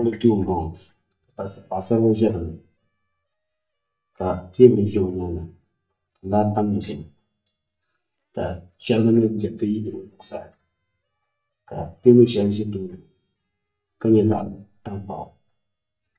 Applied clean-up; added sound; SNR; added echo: neural mask model DeepFilterNet 3.